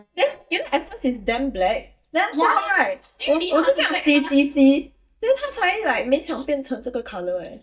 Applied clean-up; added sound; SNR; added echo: neural mask model DeepFilterNet 3.